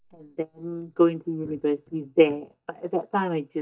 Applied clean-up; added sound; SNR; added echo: neural mask model DeepFilterNet 3.